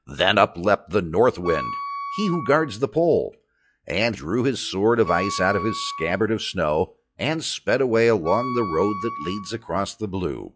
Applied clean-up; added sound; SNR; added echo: classical method log-MMSE.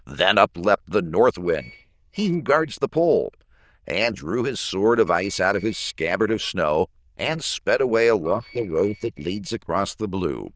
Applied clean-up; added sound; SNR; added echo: neural diffusion model UNIVERSE++.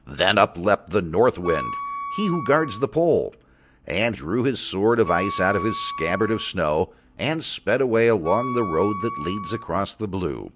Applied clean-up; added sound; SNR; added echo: none; Wind instrument, woodwind instrument; 10 dB; none.